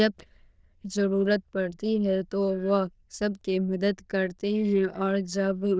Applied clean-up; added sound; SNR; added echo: neural diffusion model UNIVERSE++.